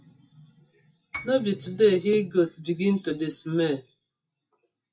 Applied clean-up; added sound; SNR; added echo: classical method WPE with log-MMSE.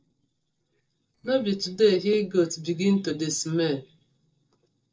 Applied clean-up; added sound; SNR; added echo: neural separator model SepFormer DNS4.